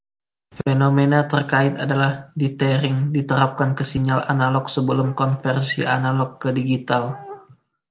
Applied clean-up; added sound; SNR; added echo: none; none; none; none.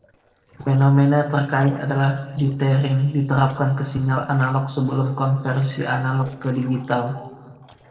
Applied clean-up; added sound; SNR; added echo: neural separator model SepFormer DNS4.